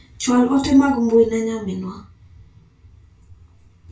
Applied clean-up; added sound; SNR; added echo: none; none; none; reverberation time 0.2 s.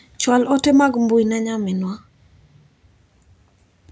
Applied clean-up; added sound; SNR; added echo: none; none; none; none.